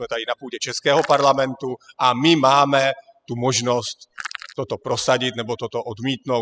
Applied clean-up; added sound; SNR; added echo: classical method spectral subtraction.